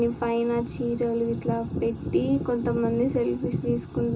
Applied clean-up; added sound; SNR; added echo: none; none; none; reverberation time 0.2 s.